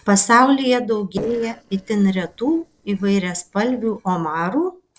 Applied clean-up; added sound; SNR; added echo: neural separator model SepFormer DNS4.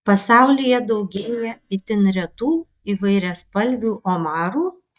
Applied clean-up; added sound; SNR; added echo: neural mask model DeepFilterNet 3.